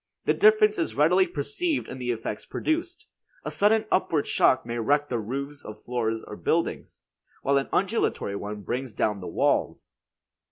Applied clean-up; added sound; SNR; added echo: none; none; none; none.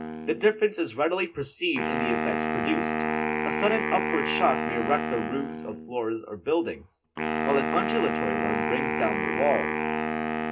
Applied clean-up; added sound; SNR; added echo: none; Wind instrument, woodwind instrument; 0 dB; reverberation time 0.2 s.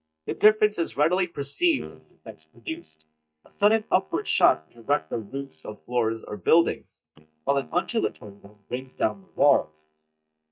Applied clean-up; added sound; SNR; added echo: neural mask model DeepFilterNet 3.